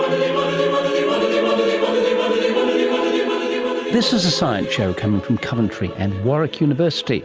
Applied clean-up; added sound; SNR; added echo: none; none; none; none.